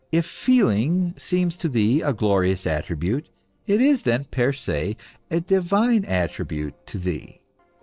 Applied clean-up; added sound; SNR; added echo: neural separator model SepFormer DNS4.